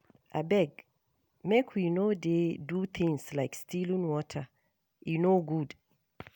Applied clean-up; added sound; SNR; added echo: none; none; none; none.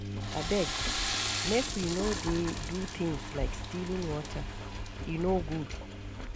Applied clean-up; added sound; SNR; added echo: none; Engine + Toilet flush / Water; -1 dB; none.